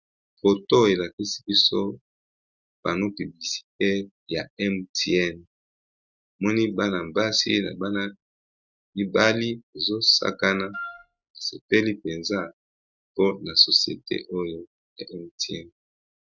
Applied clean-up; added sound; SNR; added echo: neural mask model RNNoise.